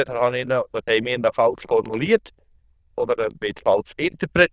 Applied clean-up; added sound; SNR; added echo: neural diffusion model UNIVERSE++.